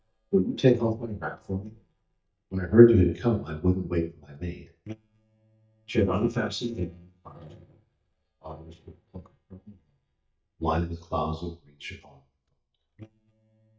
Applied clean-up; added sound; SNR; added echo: neural mask model DeepFilterNet 3.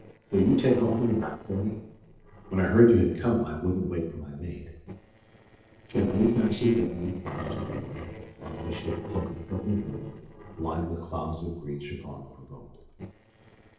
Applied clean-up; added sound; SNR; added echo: neural separator model SepFormer DNS4.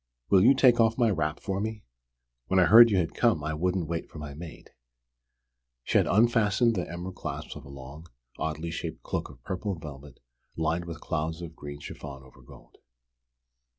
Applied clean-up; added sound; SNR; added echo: none; none; none; none.